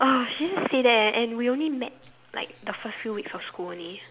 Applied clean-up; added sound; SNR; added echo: none; none; none; none.